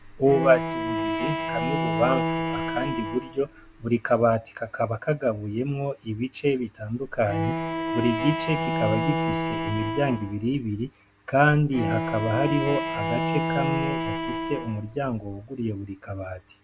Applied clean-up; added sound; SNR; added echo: none; Bowed string instrument; 2 dB; none.